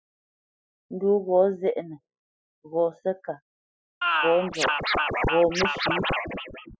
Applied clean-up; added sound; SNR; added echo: classical method spectral subtraction.